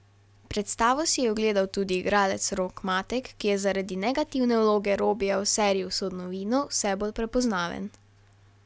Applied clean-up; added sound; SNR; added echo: none; none; none; none.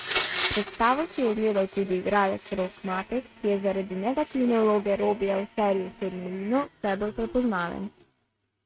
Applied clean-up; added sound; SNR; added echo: neural mask model RNNoise.